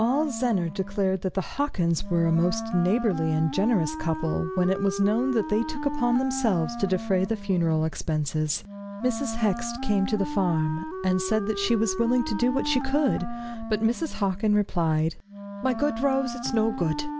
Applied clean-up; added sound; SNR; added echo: none; Wind instrument, woodwind instrument; 9 dB; none.